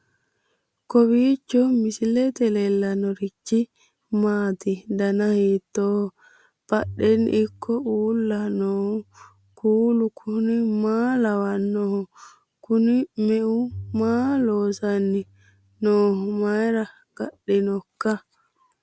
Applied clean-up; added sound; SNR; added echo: none; Bowed string instrument; 19 dB; none.